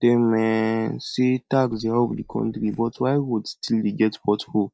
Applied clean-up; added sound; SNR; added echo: neural mask model DeepFilterNet 3.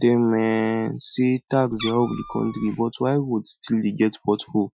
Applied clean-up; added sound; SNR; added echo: classical method Wiener filter.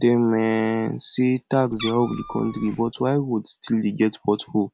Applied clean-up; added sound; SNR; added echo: none; Meow; 15 dB; none.